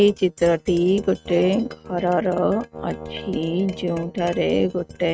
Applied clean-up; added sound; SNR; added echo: neural mask model RNNoise.